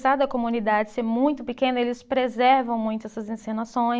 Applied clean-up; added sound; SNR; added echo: none; none; none; none.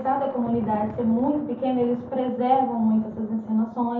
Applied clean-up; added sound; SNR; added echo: none; Thunder; 17 dB; reverberation time 0.5 s.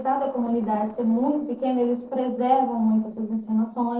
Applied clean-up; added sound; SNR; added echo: neural separator model SepFormer DNS4.